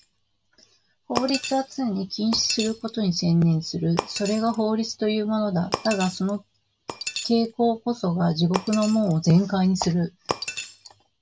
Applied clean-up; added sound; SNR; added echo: none; Shatter; 12 dB; none.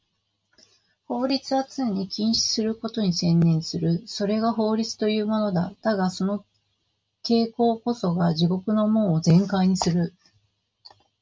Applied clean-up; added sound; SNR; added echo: none; none; none; none.